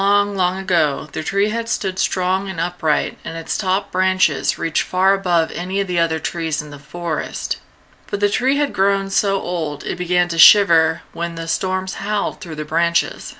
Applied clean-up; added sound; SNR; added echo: none; none; none; none.